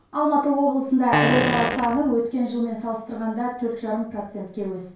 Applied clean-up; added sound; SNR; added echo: none; Fart; 1 dB; reverberation time 0.4 s.